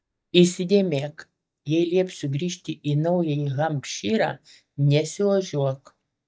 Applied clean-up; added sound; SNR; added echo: neural mask model DeepFilterNet 3.